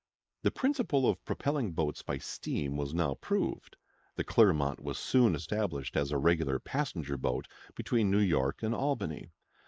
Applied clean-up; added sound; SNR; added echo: neural mask model Resemble Enhance denoiser.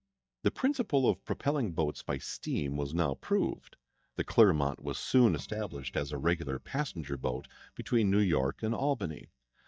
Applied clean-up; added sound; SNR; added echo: neural mask model DeepFilterNet 3.